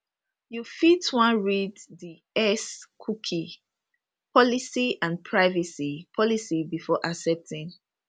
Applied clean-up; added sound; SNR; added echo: none; none; none; none.